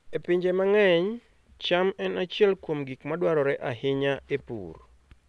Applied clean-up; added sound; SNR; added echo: none; none; none; none.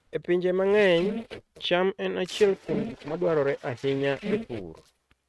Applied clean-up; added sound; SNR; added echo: neural mask model RNNoise.